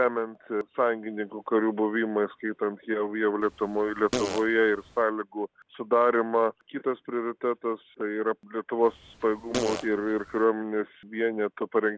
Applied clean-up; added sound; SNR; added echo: none; Fart; 9 dB; none.